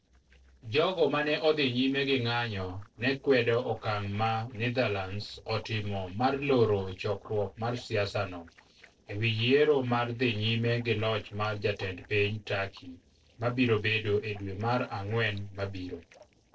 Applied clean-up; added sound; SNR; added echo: neural separator model SepFormer DNS4.